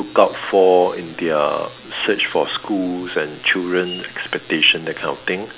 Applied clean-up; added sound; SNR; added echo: none; none; none; none.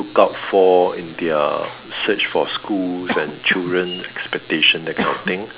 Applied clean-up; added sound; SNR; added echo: none; Cough; 13 dB; none.